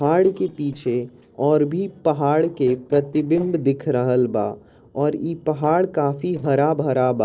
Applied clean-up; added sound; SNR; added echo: neural separator model SepFormer DNS4.